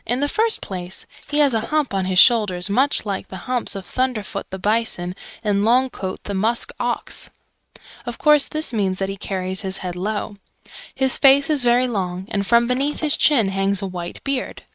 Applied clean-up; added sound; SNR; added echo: neural mask model RNNoise.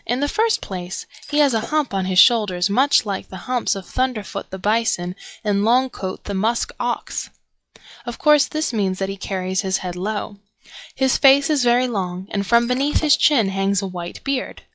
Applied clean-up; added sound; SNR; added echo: classical method log-MMSE.